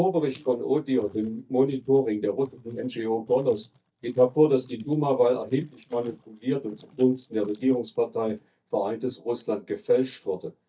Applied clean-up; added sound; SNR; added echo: neural mask model DeepFilterNet 3.